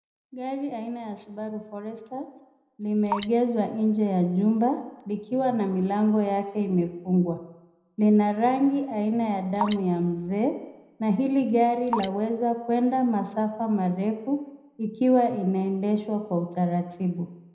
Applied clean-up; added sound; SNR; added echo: none; Drip; 11 dB; reverberation time 0.8 s.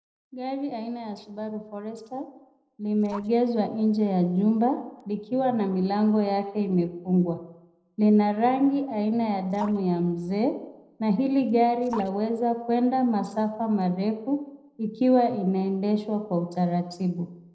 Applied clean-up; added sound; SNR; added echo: neural separator model SepFormer DNS4.